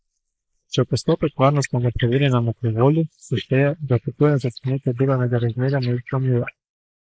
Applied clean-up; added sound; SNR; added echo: neural mask model Resemble Enhance denoiser.